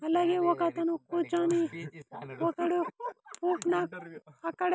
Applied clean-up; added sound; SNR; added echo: none; none; none; none.